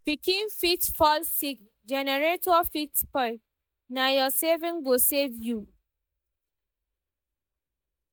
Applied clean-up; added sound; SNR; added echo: neural mask model DeepFilterNet 3.